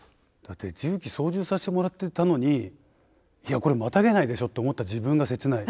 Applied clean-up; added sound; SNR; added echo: none; none; none; none.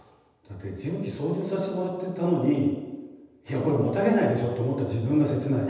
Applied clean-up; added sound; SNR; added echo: none; none; none; reverberation time 1.1 s.